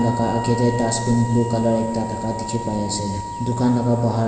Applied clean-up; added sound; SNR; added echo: none; Wind instrument, woodwind instrument; 10 dB; reverberation time 2.7 s.